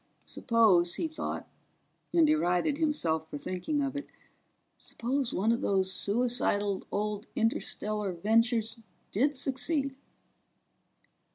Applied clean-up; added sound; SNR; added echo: none; none; none; none.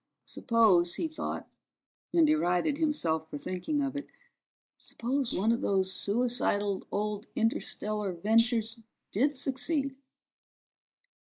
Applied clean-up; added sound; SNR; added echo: neural mask model Resemble Enhance denoiser.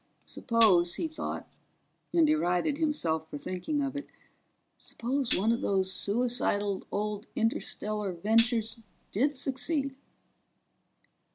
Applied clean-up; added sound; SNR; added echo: none; Tambourine; 12 dB; none.